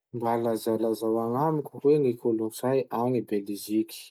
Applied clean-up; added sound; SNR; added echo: none; none; none; none.